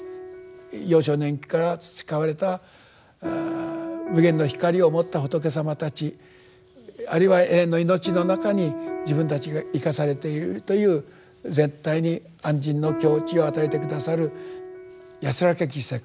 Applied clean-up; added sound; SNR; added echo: none; Piano; 11 dB; none.